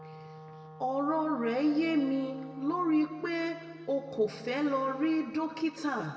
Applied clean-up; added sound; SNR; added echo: none; Wind instrument, woodwind instrument; 19 dB; reverberation time 1.8 s.